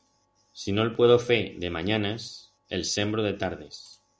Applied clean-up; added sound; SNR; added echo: none; none; none; none.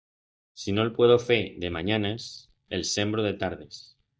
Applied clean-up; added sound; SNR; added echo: neural mask model DeepFilterNet 3.